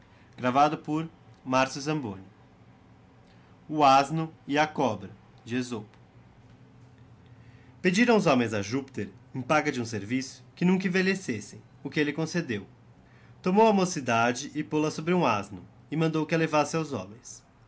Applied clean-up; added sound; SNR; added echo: none; none; none; none.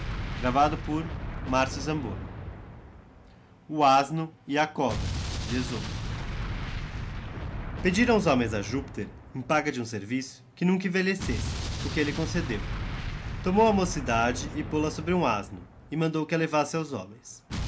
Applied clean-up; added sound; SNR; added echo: none; Explosion; 7 dB; none.